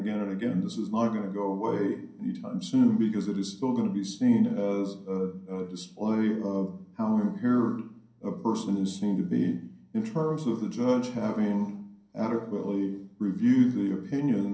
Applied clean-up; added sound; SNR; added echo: none; none; none; reverberation time 0.6 s.